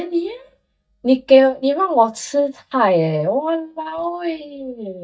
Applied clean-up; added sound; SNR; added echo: neural mask model DeepFilterNet 3.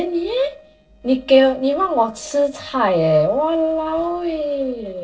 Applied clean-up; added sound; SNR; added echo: neural separator model SepFormer DNS4.